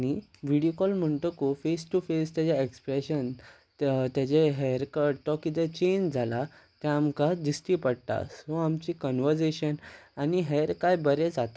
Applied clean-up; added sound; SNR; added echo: none; none; none; none.